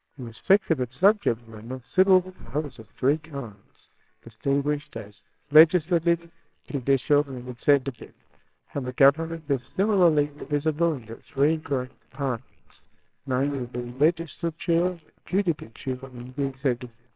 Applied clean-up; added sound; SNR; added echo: neural separator model SepFormer WHAMR!.